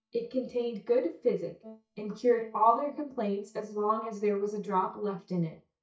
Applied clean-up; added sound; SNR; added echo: neural mask model DeepFilterNet 3.